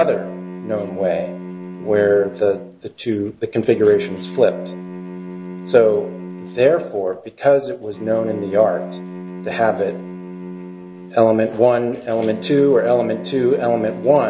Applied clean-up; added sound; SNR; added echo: none; Bowed string instrument; 13 dB; none.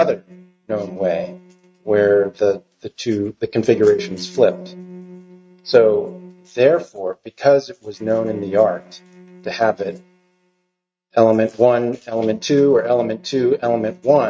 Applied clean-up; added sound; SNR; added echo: neural mask model RNNoise.